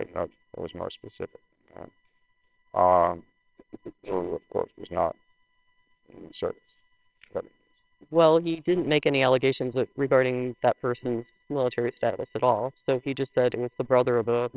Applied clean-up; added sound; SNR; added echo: neural separator model SepFormer WHAMR!.